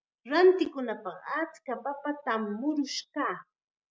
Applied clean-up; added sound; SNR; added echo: none; none; none; none.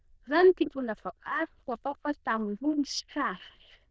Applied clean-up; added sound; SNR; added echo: neural diffusion model UNIVERSE++.